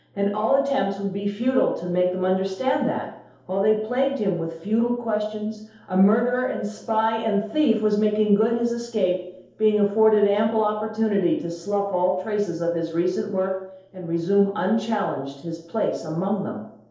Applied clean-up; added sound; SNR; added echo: none; none; none; reverberation time 0.8 s.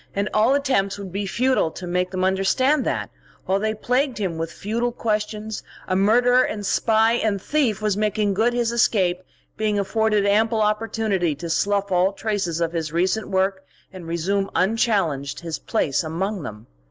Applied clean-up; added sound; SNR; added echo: none; none; none; none.